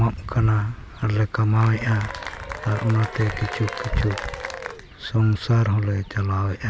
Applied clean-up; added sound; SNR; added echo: none; Applause / Cheering; 11 dB; none.